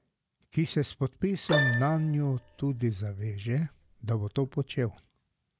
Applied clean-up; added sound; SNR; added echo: none; Keyboard (musical); 6 dB; none.